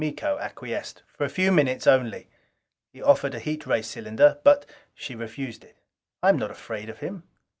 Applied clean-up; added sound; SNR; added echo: none; none; none; none.